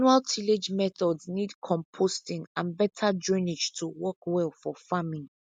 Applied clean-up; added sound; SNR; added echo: none; none; none; none.